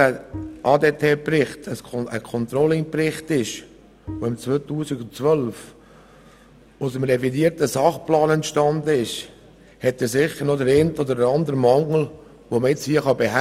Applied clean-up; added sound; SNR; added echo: none; Bowed string instrument; 15 dB; none.